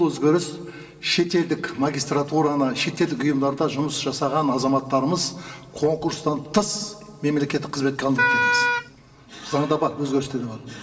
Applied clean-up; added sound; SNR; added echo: none; Wind instrument, woodwind instrument; -1 dB; reverberation time 2.0 s.